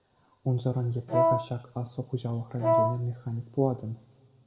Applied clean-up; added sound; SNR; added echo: none; Wind instrument, woodwind instrument; -5 dB; reverberation time 0.8 s.